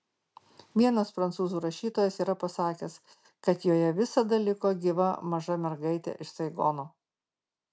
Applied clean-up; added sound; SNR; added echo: none; none; none; none.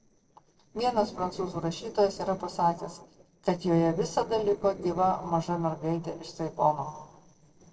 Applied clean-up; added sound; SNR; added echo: neural separator model SepFormer DNS4.